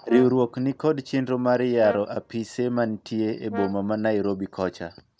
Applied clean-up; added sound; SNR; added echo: none; Brass instrument; 17 dB; none.